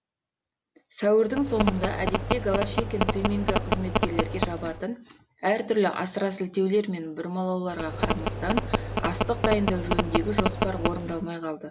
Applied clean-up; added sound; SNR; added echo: none; Telephone; -1 dB; none.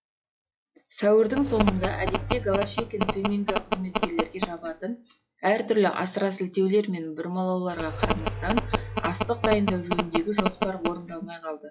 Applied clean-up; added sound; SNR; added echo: classical method log-MMSE.